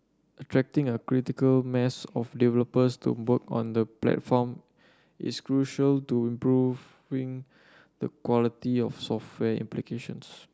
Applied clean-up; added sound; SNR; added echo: none; none; none; none.